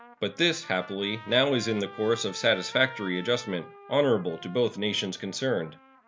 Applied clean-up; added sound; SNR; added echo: none; Trumpet; 18 dB; none.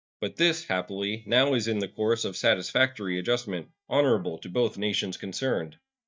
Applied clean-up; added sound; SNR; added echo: neural mask model DeepFilterNet 3.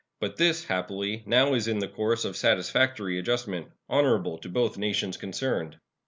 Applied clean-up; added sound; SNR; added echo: none; none; none; none.